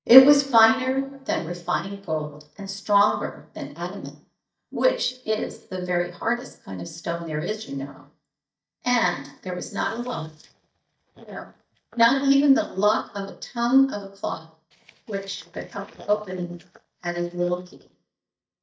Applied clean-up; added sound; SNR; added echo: neural mask model DeepFilterNet 3.